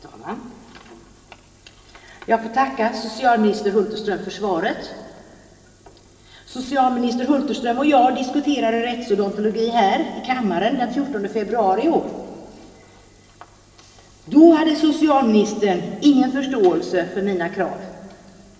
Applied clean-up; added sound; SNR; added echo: none; none; none; reverberation time 2.8 s.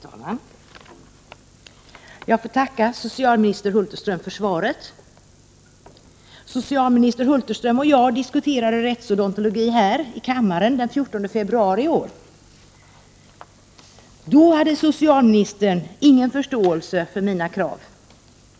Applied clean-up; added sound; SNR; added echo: none; none; none; none.